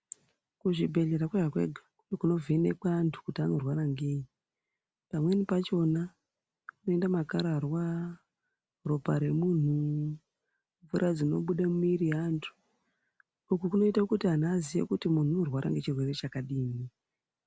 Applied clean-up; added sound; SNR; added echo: none; none; none; none.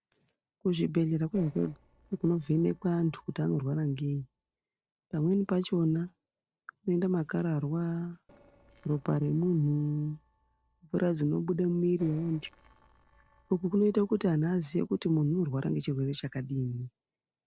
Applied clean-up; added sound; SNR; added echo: neural separator model SepFormer DNS4.